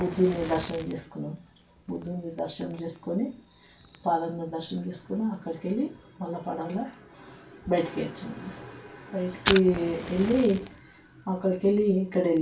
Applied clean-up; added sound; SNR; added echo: none; Fire; 11 dB; reverberation time 0.2 s.